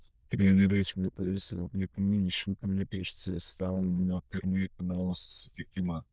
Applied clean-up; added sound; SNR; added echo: neural diffusion model UNIVERSE++.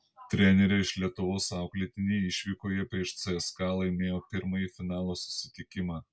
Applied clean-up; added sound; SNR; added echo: none; none; none; none.